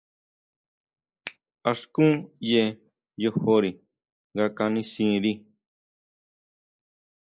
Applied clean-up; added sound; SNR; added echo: neural mask model Resemble Enhance denoiser.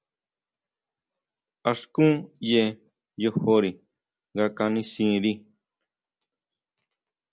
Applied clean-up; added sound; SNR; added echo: none; none; none; none.